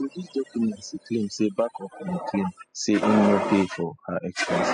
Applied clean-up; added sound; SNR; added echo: classical method spectral subtraction.